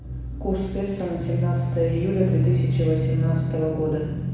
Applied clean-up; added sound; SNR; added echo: none; none; none; reverberation time 1.1 s.